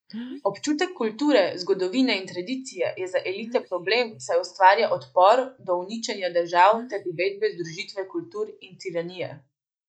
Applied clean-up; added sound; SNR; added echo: neural mask model Resemble Enhance denoiser.